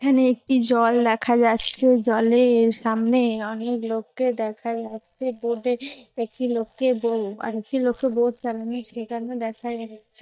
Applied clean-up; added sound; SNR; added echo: neural mask model DeepFilterNet 3.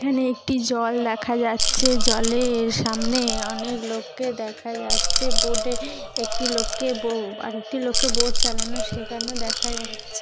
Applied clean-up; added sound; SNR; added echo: none; Rattle / Rattle (instrument); -3 dB; none.